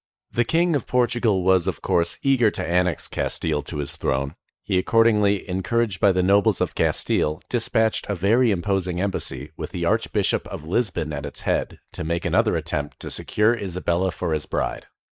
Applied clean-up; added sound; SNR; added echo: neural mask model Resemble Enhance denoiser.